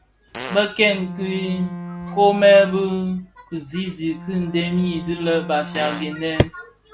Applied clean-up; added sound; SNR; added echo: none; Bowed string instrument + Fart; 11 dB; none.